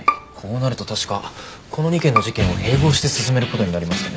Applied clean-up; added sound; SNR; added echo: none; Bowed string instrument; 8 dB; none.